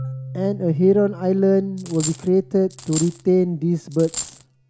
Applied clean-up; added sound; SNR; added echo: none; Marimba, xylophone + Coin (dropping); 13 dB; none.